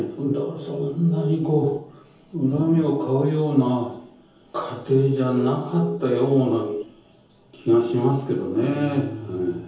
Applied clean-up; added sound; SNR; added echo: none; Alarm; 9 dB; reverberation time 0.7 s.